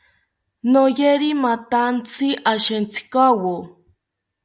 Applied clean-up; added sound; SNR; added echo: none; none; none; none.